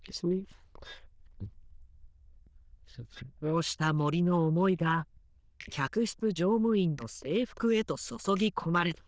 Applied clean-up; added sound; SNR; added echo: neural diffusion model UNIVERSE++.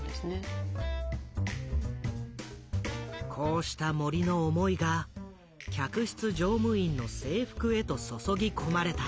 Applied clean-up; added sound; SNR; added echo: none; none; none; none.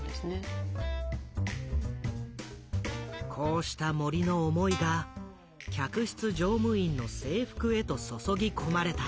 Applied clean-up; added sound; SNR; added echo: none; Guitar; 12 dB; none.